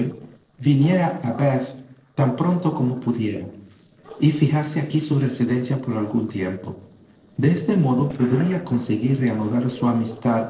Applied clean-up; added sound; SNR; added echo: neural separator model SepFormer DNS4.